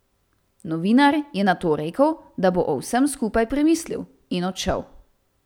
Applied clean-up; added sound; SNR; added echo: none; none; none; none.